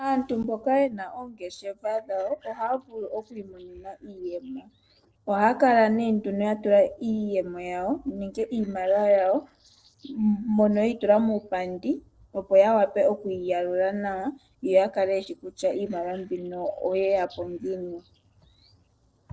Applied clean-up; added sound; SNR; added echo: neural separator model SepFormer DNS4.